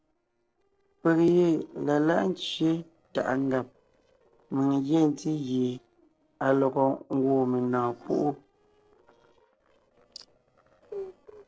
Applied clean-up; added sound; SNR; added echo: neural separator model SepFormer DNS4.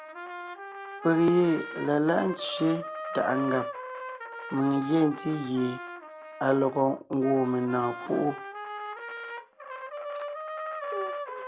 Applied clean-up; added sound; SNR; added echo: none; Trumpet; 9 dB; none.